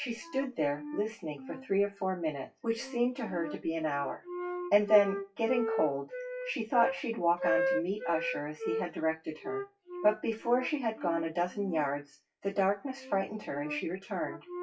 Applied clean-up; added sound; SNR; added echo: classical method WPE with log-MMSE.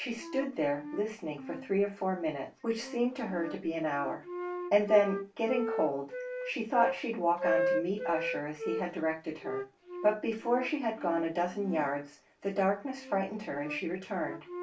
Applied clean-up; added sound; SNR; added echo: none; Wind instrument, woodwind instrument; 7 dB; reverberation time 0.1 s.